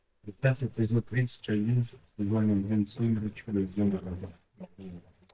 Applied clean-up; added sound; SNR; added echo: neural mask model DeepFilterNet 3.